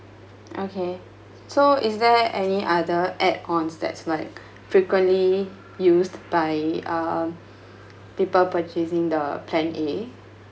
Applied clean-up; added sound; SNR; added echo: none; none; none; none.